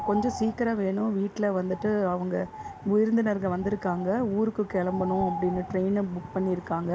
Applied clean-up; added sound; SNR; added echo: none; Bird; 13 dB; none.